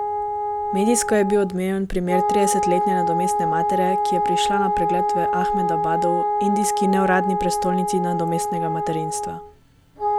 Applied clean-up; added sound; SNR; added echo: none; Wind instrument, woodwind instrument; -1 dB; none.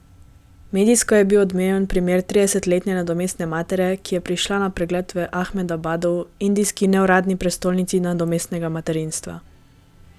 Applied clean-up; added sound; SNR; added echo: none; none; none; none.